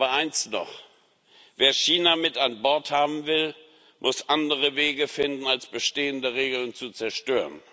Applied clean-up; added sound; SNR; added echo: none; none; none; none.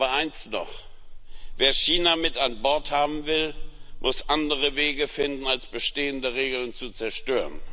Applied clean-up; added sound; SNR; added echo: none; Buzz; 8 dB; none.